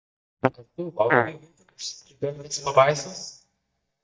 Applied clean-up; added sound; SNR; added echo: neural mask model DeepFilterNet 3.